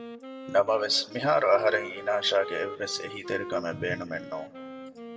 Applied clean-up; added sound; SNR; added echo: none; Wind instrument, woodwind instrument; 13 dB; reverberation time 0.8 s.